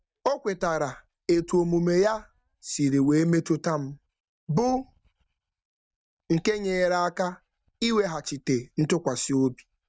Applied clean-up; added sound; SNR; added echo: neural mask model RNNoise.